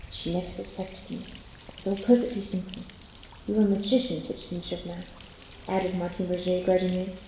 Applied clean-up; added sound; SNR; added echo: none; Bird; 17 dB; reverberation time 0.9 s.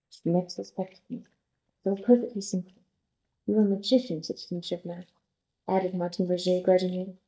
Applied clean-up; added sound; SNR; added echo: neural mask model DeepFilterNet 3.